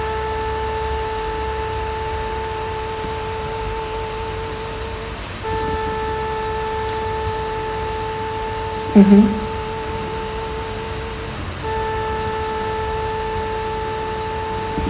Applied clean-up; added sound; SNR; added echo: none; Wind instrument, woodwind instrument; 2 dB; none.